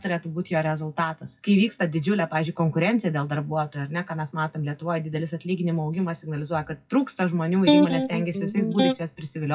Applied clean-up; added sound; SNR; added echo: classical method WPE with log-MMSE.